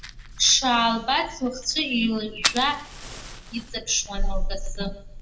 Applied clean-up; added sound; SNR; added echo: none; Fire; 4 dB; reverberation time 0.6 s.